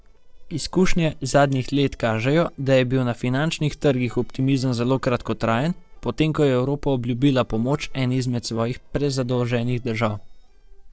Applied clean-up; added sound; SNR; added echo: neural separator model SepFormer DNS4.